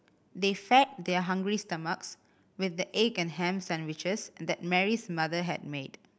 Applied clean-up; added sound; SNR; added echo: none; none; none; none.